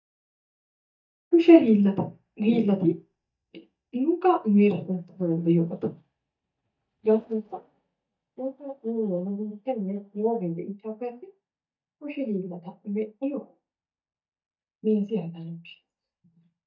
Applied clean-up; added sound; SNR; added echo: neural mask model DeepFilterNet 3.